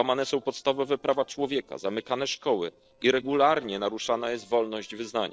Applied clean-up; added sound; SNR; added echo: neural separator model SepFormer DNS4.